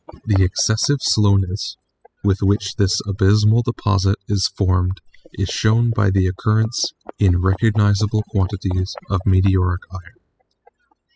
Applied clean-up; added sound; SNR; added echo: classical method spectral subtraction.